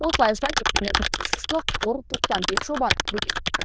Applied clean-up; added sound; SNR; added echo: neural diffusion model UNIVERSE++.